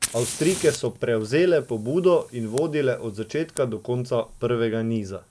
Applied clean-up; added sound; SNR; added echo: none; Fire; 13 dB; none.